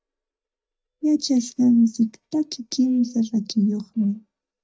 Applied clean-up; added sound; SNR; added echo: neural mask model DeepFilterNet 3.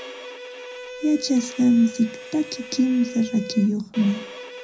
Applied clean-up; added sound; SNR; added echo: none; Bowed string instrument; 14 dB; reverberation time 0.4 s.